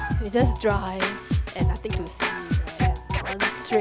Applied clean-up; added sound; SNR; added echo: none; Scratching (performance technique); -4 dB; none.